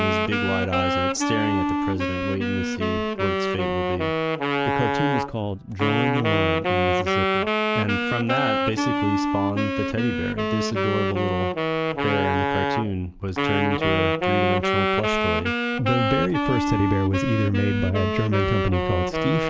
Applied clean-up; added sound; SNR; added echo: none; Wind instrument, woodwind instrument; -3 dB; none.